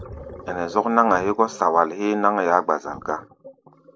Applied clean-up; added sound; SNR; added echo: none; Gurgling; 19 dB; none.